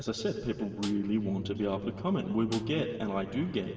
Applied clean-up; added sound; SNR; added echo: none; Snare drum; 19 dB; reverberation time 2.8 s.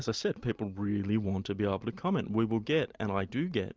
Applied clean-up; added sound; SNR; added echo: none; none; none; none.